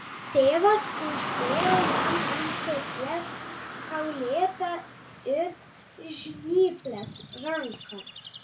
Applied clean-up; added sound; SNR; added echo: none; Car passing by / Traffic noise, roadway noise; 5 dB; none.